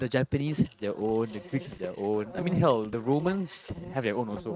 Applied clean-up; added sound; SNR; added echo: neural mask model RNNoise.